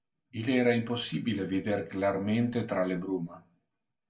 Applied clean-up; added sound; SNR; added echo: none; none; none; reverberation time 0.2 s.